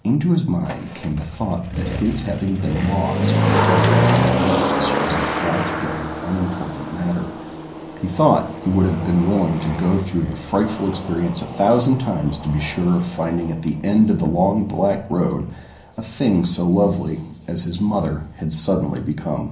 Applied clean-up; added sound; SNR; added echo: none; Motor vehicle (road); 4 dB; reverberation time 0.6 s.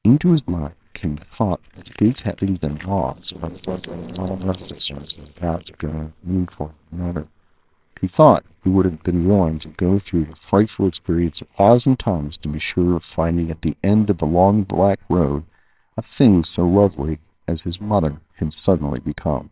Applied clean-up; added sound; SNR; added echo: neural separator model SepFormer WHAMR!.